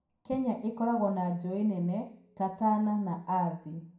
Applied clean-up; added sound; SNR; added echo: none; none; none; reverberation time 0.5 s.